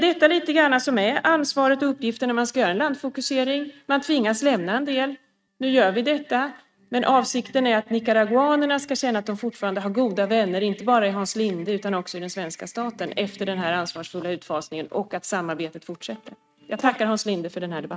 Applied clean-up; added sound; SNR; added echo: neural mask model RNNoise.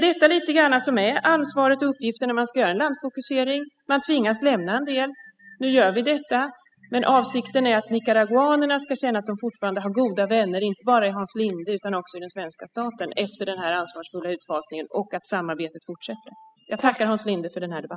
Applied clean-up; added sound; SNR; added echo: classical method spectral subtraction.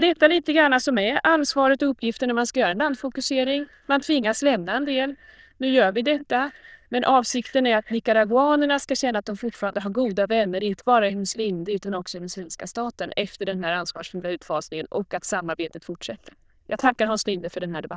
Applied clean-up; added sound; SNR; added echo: neural diffusion model UNIVERSE++.